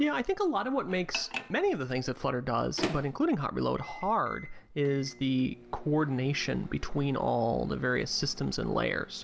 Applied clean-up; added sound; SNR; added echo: none; Microwave oven; 15 dB; none.